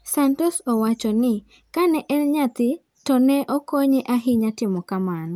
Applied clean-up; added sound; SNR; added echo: none; none; none; none.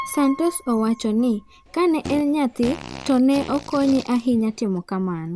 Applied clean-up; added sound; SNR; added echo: none; Fart + Piano; 16 dB; none.